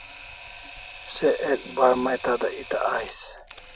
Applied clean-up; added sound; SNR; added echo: none; Camera; 15 dB; none.